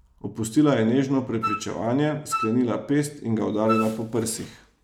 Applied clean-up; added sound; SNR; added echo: none; Wind instrument, woodwind instrument; 8 dB; none.